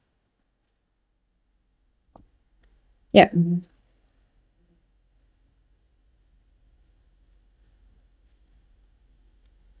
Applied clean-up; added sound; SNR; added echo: neural mask model DeepFilterNet 3.